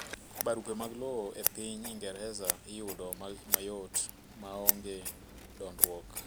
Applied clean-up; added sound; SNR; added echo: none; Scissors; -3 dB; none.